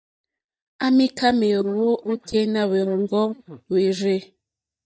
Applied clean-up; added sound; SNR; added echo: neural mask model DeepFilterNet 3.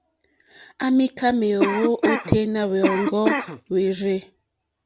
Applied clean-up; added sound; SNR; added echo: none; Cough; 2 dB; none.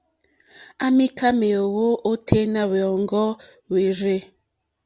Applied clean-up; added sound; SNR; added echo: none; none; none; none.